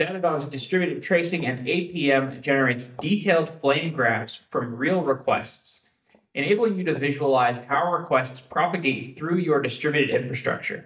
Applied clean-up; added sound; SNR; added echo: neural mask model DeepFilterNet 3.